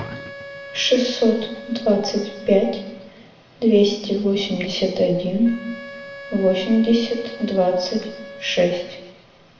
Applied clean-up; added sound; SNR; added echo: none; Wind instrument, woodwind instrument; 17 dB; reverberation time 1.0 s.